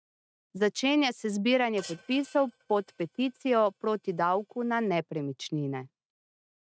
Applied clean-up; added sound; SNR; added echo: neural mask model RNNoise.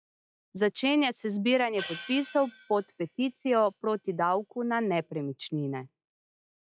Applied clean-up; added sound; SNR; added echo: classical method log-MMSE.